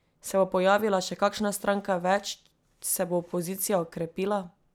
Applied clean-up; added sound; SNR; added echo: none; none; none; none.